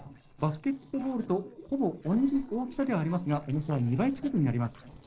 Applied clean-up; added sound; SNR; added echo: neural separator model SepFormer DNS4.